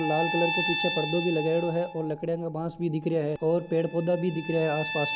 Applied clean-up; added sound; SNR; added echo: none; Bowed string instrument + Bell; 6 dB; none.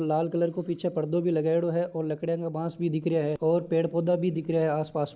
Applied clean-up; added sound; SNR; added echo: neural mask model Resemble Enhance denoiser.